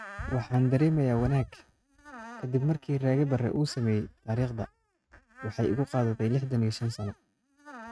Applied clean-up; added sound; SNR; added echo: neural mask model RNNoise.